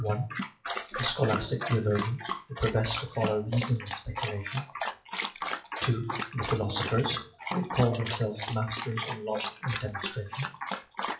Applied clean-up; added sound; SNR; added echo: classical method WPE with log-MMSE.